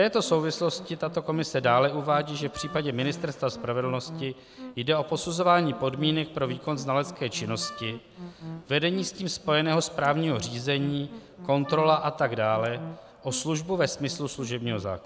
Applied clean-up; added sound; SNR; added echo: none; Wind instrument, woodwind instrument + Musical instrument; 16 dB; none.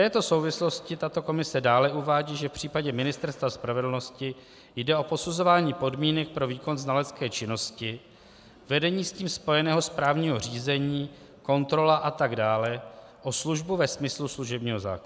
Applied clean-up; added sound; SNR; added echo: none; none; none; none.